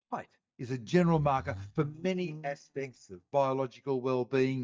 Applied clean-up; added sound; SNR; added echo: neural mask model DeepFilterNet 3.